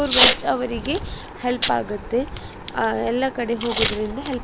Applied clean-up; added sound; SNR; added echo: none; Packing tape, duct tape / Tearing; 3 dB; none.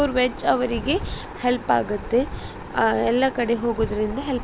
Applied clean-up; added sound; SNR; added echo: none; none; none; none.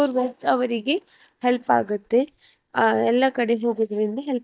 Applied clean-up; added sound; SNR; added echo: neural mask model DeepFilterNet 3.